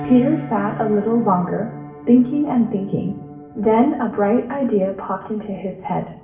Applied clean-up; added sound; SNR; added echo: none; Piano; 15 dB; reverberation time 0.8 s.